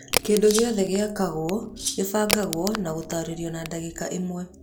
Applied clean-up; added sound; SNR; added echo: none; Crack + Rattle (instrument); 6 dB; none.